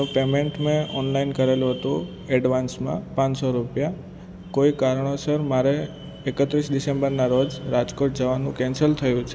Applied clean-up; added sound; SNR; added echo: none; none; none; none.